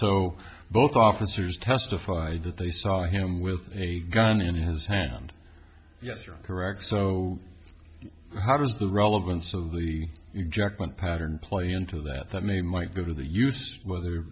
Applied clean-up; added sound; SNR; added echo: none; none; none; none.